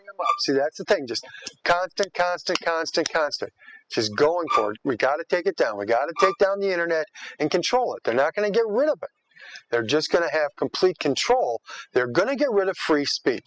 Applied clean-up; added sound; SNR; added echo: classical method spectral subtraction.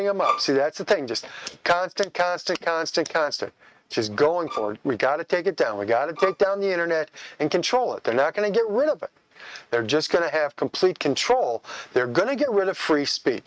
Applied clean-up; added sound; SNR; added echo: neural mask model RNNoise.